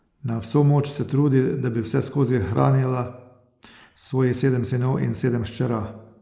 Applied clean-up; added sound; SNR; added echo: neural mask model Resemble Enhance denoiser.